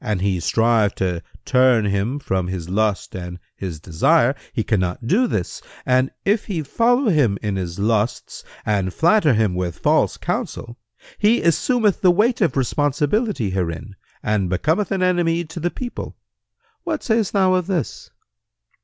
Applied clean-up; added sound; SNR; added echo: none; none; none; none.